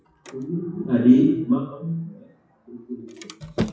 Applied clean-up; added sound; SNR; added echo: classical method WPE with log-MMSE.